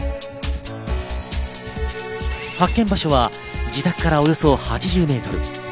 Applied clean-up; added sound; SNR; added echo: none; none; none; none.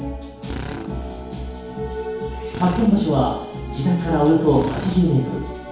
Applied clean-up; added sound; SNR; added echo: none; Drill; 13 dB; reverberation time 2.2 s.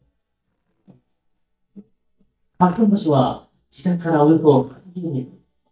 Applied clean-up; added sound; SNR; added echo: neural mask model DeepFilterNet 3.